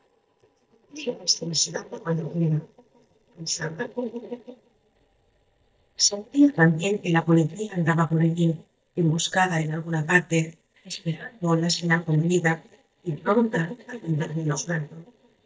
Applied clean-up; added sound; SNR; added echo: neural mask model DeepFilterNet 3.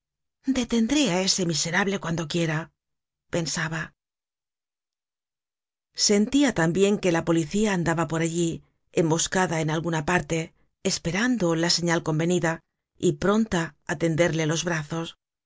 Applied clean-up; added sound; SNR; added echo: none; none; none; none.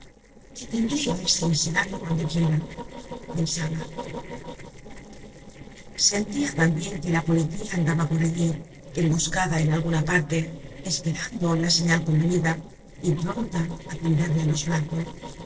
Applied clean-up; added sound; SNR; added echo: neural separator model SepFormer DNS4.